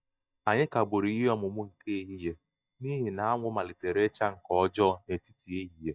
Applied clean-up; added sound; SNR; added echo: neural mask model DeepFilterNet 3.